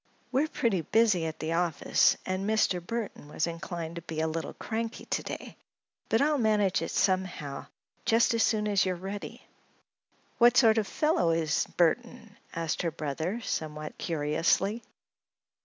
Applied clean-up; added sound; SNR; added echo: none; none; none; none.